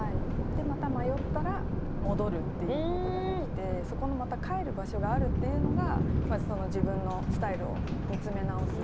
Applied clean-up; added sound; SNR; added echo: none; Thunder; -4 dB; none.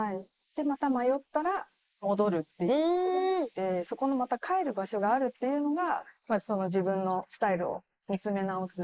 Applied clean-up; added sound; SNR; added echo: neural mask model Resemble Enhance denoiser.